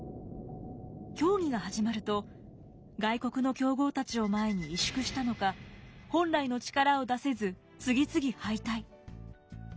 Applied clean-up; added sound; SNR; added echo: none; none; none; none.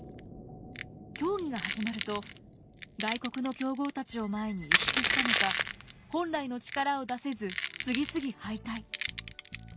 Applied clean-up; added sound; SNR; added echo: none; Crushing; -1 dB; none.